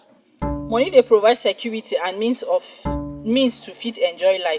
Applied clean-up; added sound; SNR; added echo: none; Bowed string instrument; 11 dB; none.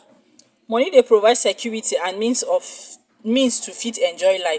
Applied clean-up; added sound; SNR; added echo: none; none; none; none.